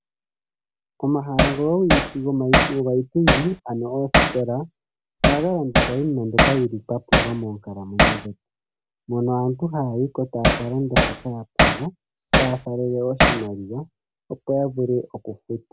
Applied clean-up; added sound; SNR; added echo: none; Hammer; -3 dB; none.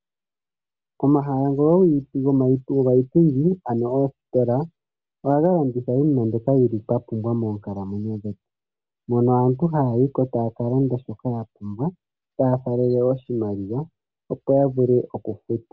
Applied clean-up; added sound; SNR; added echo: none; none; none; none.